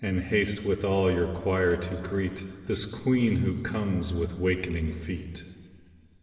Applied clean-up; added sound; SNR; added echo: none; Tambourine; 19 dB; reverberation time 2.9 s.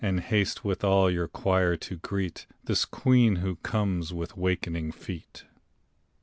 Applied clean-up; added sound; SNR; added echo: none; none; none; none.